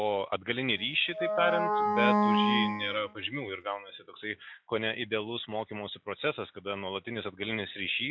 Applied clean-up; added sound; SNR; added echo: classical method log-MMSE.